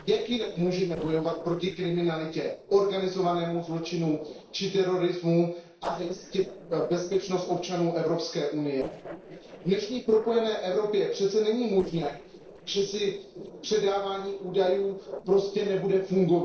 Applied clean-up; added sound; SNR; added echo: neural separator model SepFormer DNS4.